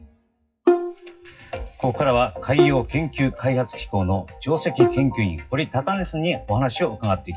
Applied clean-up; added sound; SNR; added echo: classical method WPE with log-MMSE.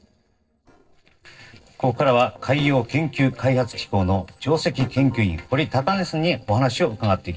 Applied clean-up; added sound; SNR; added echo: neural separator model SepFormer DNS4.